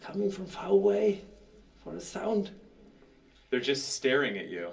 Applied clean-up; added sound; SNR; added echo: none; none; none; reverberation time 0.3 s.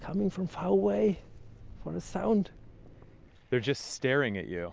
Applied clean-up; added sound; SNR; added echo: none; none; none; none.